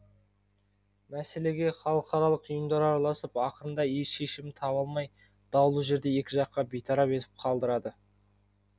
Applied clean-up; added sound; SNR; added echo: none; none; none; none.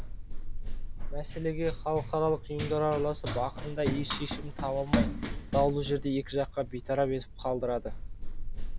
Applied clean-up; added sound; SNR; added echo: none; Run; 2 dB; none.